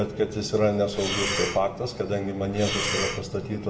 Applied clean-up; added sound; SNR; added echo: none; Breathing; 5 dB; reverberation time 1.3 s.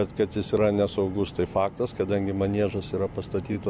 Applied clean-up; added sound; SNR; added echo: none; none; none; none.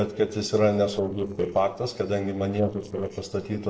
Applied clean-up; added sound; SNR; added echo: neural separator model SepFormer DNS4.